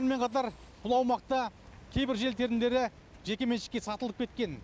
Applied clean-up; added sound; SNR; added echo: none; none; none; none.